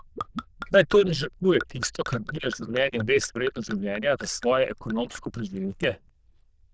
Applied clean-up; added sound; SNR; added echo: neural diffusion model UNIVERSE++.